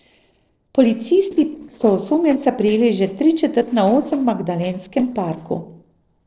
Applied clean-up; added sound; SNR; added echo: neural separator model SepFormer DNS4.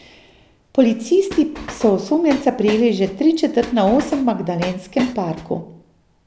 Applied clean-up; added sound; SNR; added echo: none; Train; 14 dB; none.